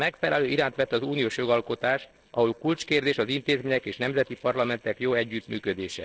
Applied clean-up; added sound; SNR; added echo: neural separator model SepFormer DNS4.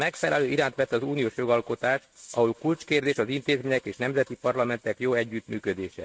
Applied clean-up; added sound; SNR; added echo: neural mask model RNNoise.